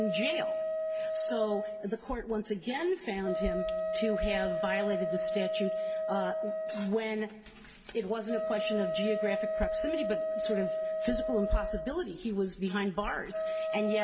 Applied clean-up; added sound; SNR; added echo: none; Wind instrument, woodwind instrument; 0 dB; reverberation time 1.2 s.